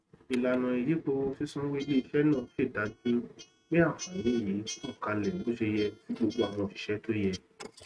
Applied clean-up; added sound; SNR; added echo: neural mask model RNNoise.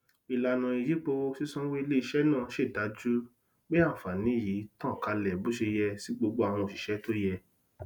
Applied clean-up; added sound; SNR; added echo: none; none; none; none.